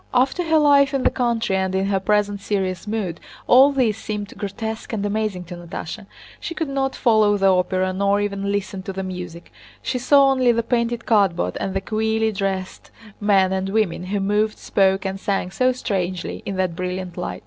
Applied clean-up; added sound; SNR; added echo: none; none; none; none.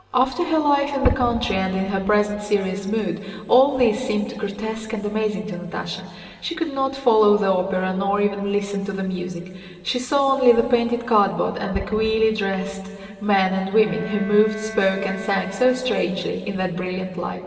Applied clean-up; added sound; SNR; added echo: none; Bowed string instrument; 16 dB; reverberation time 2.5 s.